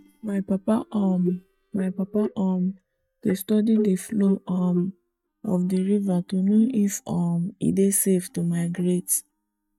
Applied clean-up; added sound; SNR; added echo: neural mask model DeepFilterNet 3.